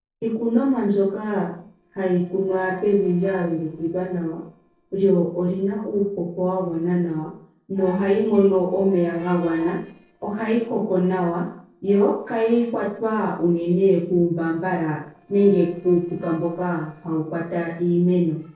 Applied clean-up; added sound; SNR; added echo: neural separator model SepFormer DNS4.